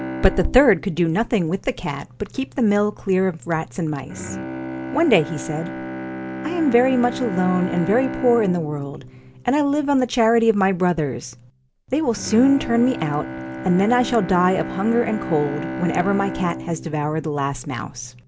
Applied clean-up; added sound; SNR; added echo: none; Bowed string instrument; 11 dB; none.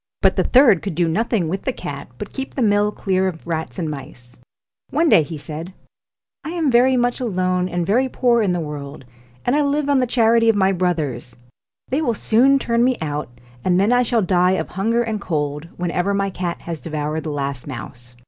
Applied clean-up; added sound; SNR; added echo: none; none; none; none.